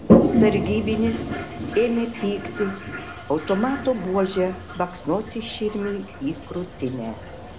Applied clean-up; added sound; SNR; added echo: none; Toilet flush; 0 dB; none.